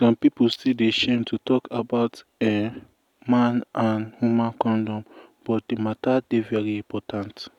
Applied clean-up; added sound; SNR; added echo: none; none; none; none.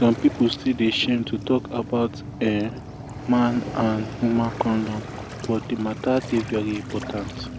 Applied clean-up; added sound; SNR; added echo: none; Waves, surf; 11 dB; none.